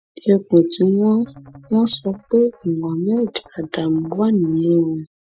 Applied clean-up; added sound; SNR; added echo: classical method Wiener filter.